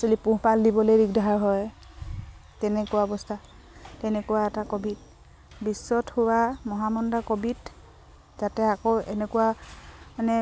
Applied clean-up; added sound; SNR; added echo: none; none; none; none.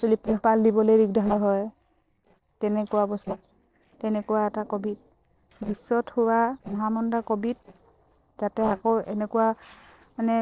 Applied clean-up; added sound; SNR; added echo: neural separator model SepFormer DNS4.